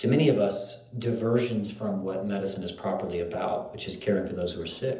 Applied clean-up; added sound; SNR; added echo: none; none; none; reverberation time 0.7 s.